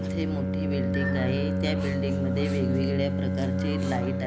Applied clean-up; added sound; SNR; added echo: none; Bowed string instrument; -4 dB; none.